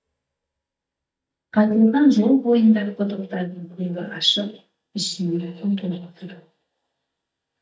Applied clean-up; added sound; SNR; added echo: neural mask model DeepFilterNet 3.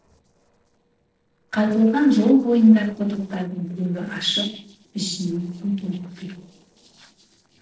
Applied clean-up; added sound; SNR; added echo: neural separator model SepFormer DNS4.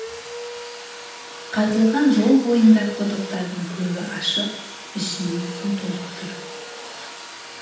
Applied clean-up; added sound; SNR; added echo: none; Domestic sounds, home sounds; 12 dB; reverberation time 0.8 s.